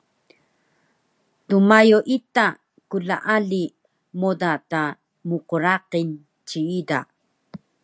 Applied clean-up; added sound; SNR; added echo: none; none; none; none.